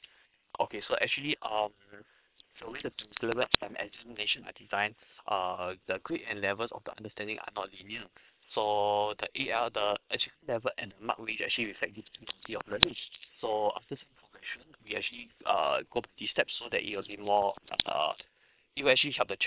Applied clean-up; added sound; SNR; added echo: neural separator model SepFormer WHAM!.